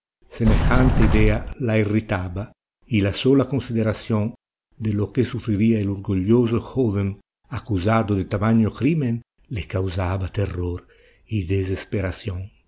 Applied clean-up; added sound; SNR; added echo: none; Sliding door; -4 dB; none.